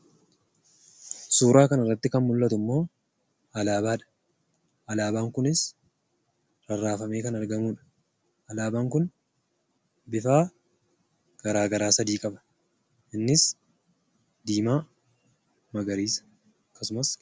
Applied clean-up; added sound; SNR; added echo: none; none; none; none.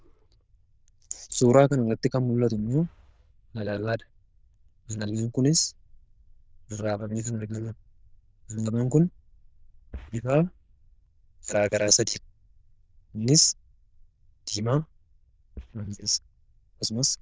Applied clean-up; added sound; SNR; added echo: neural diffusion model UNIVERSE++.